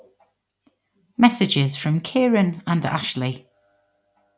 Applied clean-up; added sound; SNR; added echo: none; none; none; none.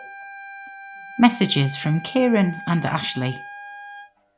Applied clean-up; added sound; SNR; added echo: none; Wind instrument, woodwind instrument; 15 dB; none.